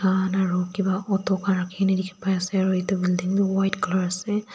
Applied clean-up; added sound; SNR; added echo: none; none; none; none.